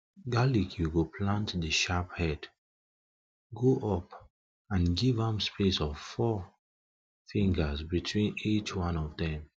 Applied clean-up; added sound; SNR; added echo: none; none; none; none.